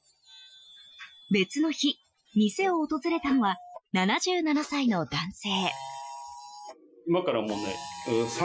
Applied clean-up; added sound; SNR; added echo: classical method Wiener filter.